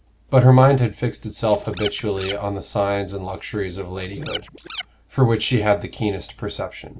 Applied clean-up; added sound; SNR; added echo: none; Scratching (performance technique); 13 dB; none.